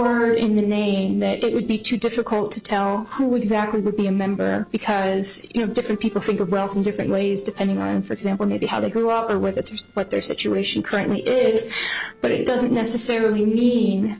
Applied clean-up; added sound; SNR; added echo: neural separator model SepFormer DNS4.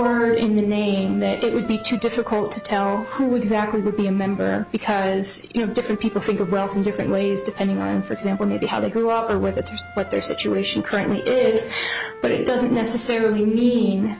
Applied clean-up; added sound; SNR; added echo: none; Wind instrument, woodwind instrument; 17 dB; none.